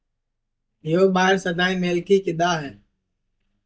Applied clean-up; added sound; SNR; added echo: neural mask model DeepFilterNet 3.